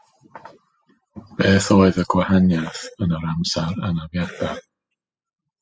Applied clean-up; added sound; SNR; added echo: classical method spectral subtraction.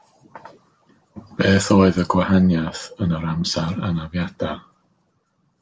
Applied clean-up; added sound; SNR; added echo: none; none; none; none.